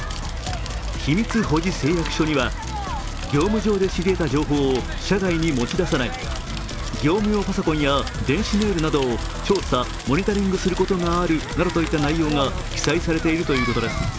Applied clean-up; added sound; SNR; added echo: none; Crackle; 10 dB; none.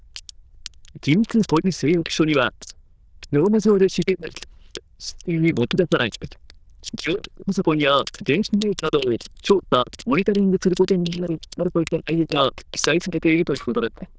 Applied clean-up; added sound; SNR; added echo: neural diffusion model UNIVERSE++.